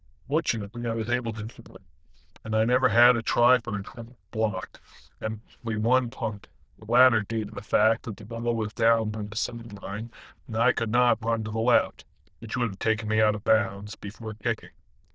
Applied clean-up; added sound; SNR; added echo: neural diffusion model UNIVERSE++.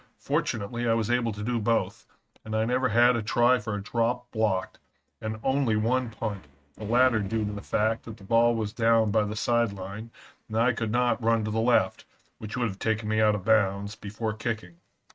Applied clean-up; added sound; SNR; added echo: neural mask model RNNoise.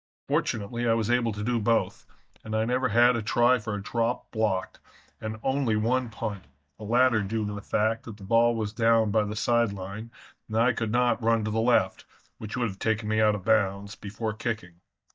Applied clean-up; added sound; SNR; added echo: neural mask model DeepFilterNet 3.